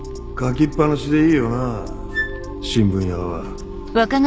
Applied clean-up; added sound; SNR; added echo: none; Wind instrument, woodwind instrument; 12 dB; none.